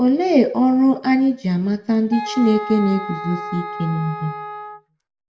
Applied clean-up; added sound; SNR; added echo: none; Wind instrument, woodwind instrument; 11 dB; reverberation time 0.5 s.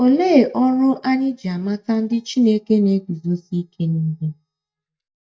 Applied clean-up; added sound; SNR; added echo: neural mask model DeepFilterNet 3.